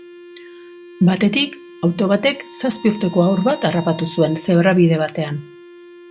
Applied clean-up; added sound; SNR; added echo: none; Wind instrument, woodwind instrument + Bowed string instrument; 20 dB; none.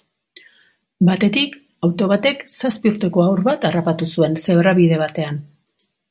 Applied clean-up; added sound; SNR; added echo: none; none; none; none.